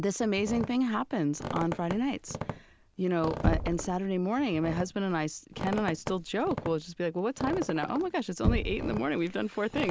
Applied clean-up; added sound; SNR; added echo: none; Knock + Squeak; 6 dB; none.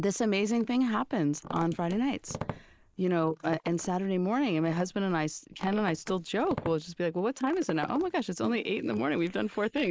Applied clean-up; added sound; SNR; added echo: neural mask model Resemble Enhance denoiser.